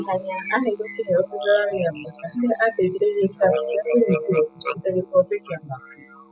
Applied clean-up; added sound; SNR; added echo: classical method spectral subtraction.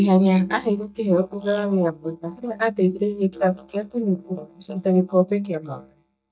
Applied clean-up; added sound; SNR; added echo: neural mask model DeepFilterNet 3.